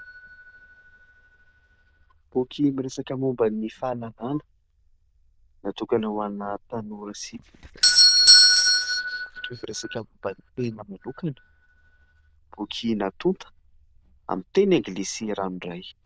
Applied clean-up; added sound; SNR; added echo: neural diffusion model UNIVERSE++.